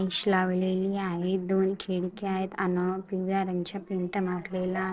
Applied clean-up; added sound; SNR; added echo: neural separator model SepFormer DNS4.